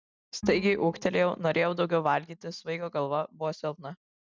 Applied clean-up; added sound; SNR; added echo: neural mask model RNNoise.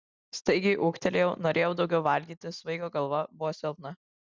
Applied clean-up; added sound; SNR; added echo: none; none; none; none.